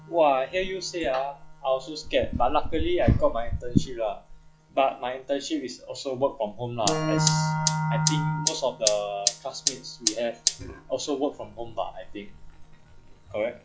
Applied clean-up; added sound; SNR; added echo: classical method log-MMSE.